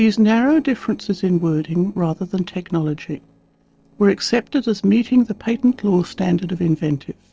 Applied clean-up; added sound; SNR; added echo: neural separator model SepFormer DNS4.